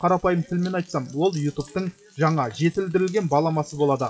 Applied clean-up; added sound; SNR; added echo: classical method WPE with log-MMSE.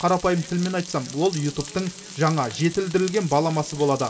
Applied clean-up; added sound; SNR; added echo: none; Frying (food); 16 dB; reverberation time 2.1 s.